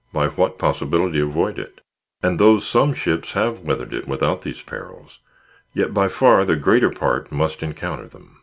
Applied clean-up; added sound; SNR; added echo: none; none; none; none.